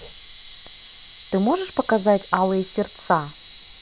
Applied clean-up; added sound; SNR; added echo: none; Camera; 11 dB; none.